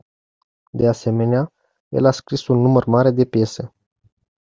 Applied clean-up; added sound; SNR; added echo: none; none; none; none.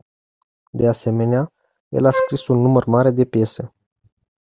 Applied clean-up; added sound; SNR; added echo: none; Wind instrument, woodwind instrument; 4 dB; none.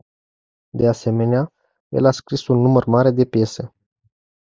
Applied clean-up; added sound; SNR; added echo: neural mask model Resemble Enhance denoiser.